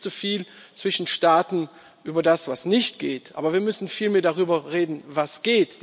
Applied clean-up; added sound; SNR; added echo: none; none; none; none.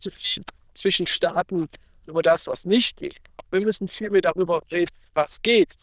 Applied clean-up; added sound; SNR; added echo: neural diffusion model UNIVERSE++.